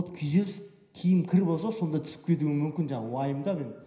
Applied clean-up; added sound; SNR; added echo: none; none; none; reverberation time 0.9 s.